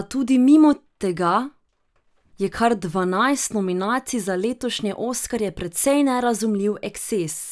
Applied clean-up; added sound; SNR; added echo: none; none; none; none.